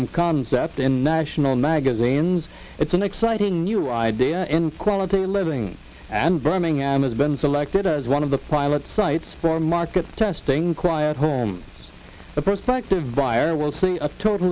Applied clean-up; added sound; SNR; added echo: none; none; none; none.